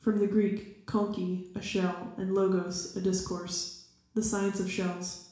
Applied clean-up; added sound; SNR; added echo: none; none; none; reverberation time 0.7 s.